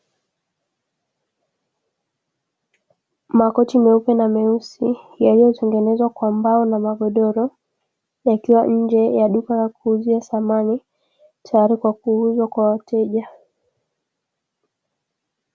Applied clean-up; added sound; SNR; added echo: none; none; none; none.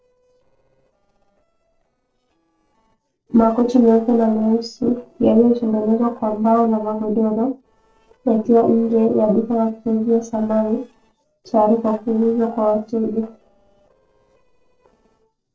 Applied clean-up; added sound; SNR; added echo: neural separator model SepFormer DNS4.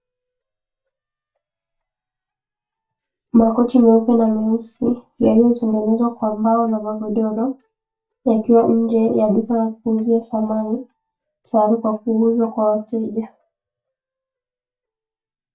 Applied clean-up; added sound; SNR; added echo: neural mask model DeepFilterNet 3.